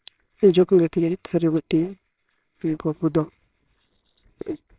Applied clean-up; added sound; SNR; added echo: neural separator model SepFormer WHAMR!.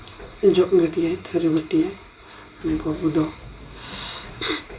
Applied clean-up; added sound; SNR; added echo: none; Sliding door; 19 dB; reverberation time 0.2 s.